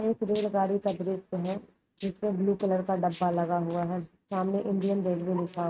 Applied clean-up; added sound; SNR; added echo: neural mask model RNNoise.